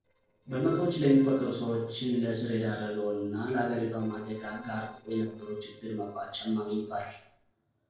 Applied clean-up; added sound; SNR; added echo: neural separator model SepFormer DNS4.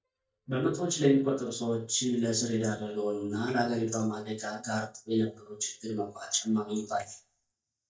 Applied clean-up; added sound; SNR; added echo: neural mask model DeepFilterNet 3.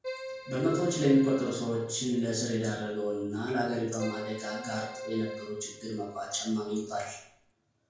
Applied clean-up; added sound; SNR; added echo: none; Keyboard (musical); 12 dB; reverberation time 0.5 s.